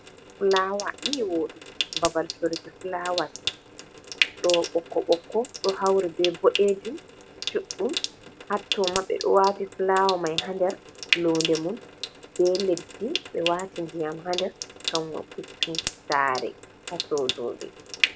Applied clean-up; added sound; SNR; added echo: none; Trickle, dribble / Sink (filling or washing) / Water tap, faucet; 7 dB; none.